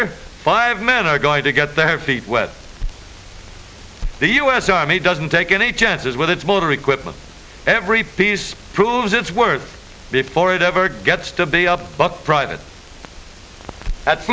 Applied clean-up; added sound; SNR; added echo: none; none; none; none.